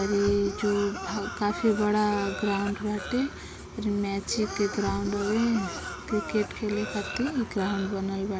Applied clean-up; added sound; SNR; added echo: none; Cough; 10 dB; none.